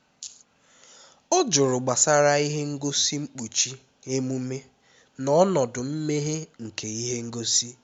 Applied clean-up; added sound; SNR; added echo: none; none; none; none.